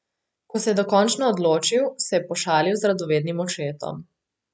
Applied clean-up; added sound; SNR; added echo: none; none; none; none.